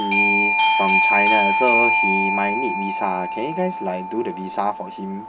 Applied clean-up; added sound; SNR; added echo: none; Doorbell; -5 dB; none.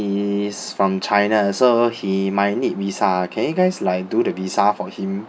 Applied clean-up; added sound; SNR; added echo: none; none; none; none.